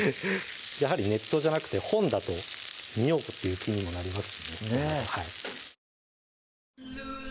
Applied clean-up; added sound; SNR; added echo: none; none; none; none.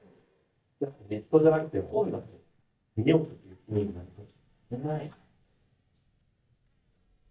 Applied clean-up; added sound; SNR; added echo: neural mask model DeepFilterNet 3.